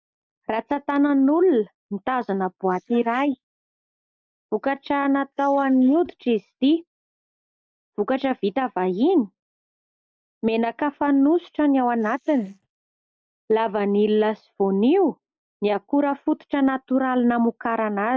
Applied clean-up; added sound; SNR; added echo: neural mask model Resemble Enhance denoiser.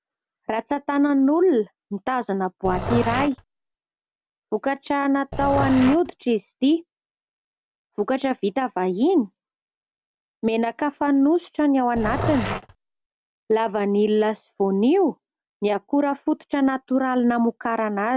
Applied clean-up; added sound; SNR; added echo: none; Growling; 6 dB; none.